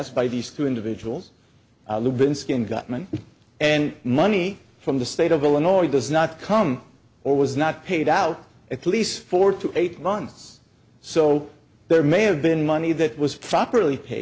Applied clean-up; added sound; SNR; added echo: none; Domestic sounds, home sounds; 19 dB; none.